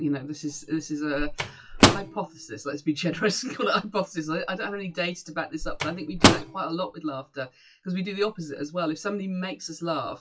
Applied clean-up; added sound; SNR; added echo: classical method WPE with log-MMSE.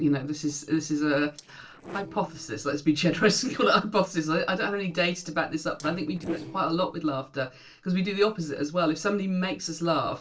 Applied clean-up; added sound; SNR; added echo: neural separator model SepFormer DNS4.